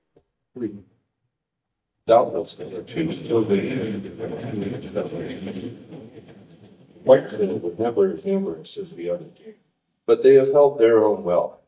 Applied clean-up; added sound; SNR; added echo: neural mask model DeepFilterNet 3.